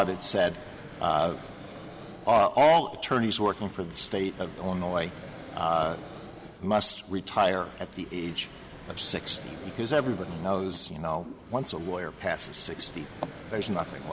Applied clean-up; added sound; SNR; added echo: none; Fixed-wing aircraft, airplane; 16 dB; none.